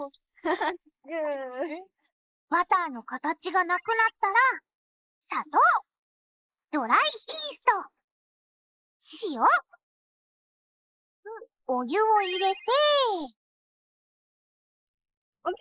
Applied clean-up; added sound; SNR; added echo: neural mask model Resemble Enhance denoiser.